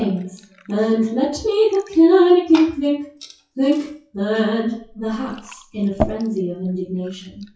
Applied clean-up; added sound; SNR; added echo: classical method WPE with log-MMSE.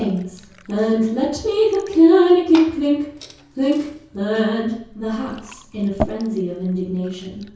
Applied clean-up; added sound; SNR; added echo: none; Liquid; 16 dB; reverberation time 0.6 s.